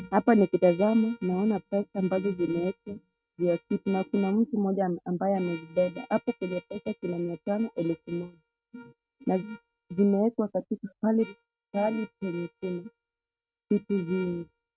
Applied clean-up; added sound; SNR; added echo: neural mask model RNNoise.